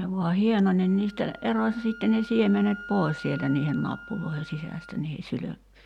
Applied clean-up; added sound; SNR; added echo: none; Wind instrument, woodwind instrument; 18 dB; none.